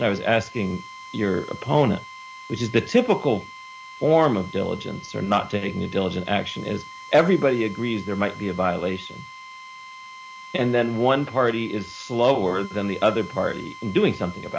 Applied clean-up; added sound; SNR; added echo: none; Drill; 17 dB; none.